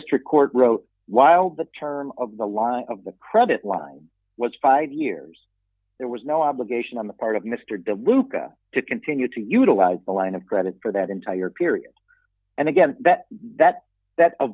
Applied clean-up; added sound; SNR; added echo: none; none; none; none.